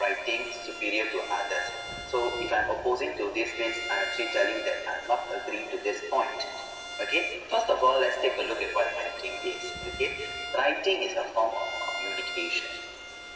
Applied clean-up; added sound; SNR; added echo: none; Bowed string instrument; 10 dB; reverberation time 1.8 s.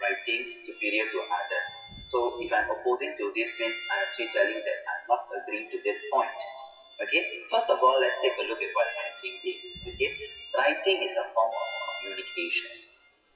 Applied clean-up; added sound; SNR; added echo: classical method WPE with log-MMSE.